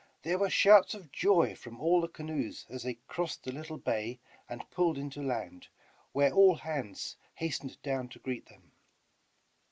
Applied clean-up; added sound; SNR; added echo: none; none; none; none.